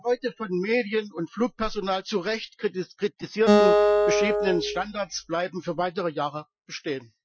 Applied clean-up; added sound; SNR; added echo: classical method Wiener filter.